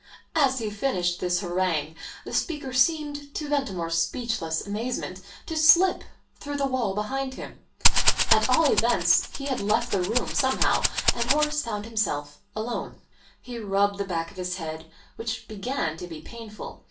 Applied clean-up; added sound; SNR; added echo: none; Rattle (instrument); -5 dB; reverberation time 0.3 s.